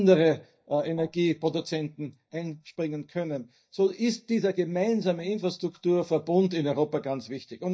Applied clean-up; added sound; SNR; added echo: neural mask model DeepFilterNet 3.